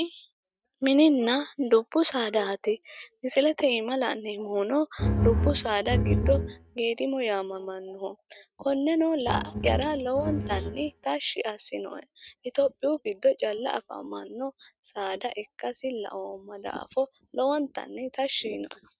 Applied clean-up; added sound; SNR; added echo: neural mask model RNNoise.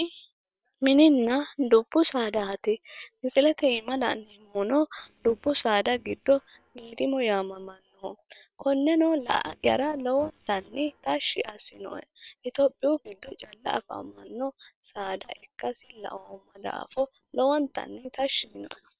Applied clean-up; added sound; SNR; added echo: neural separator model SepFormer WHAM!.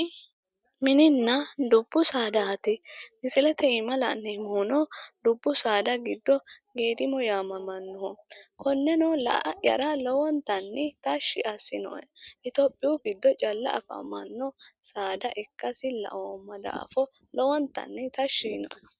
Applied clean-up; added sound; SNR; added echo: none; none; none; none.